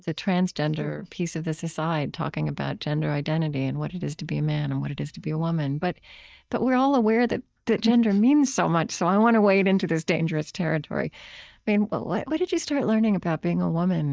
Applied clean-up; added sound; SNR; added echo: neural mask model DeepFilterNet 3.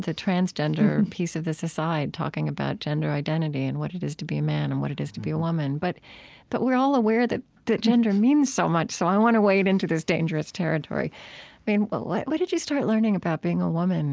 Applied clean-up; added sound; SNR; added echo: none; none; none; none.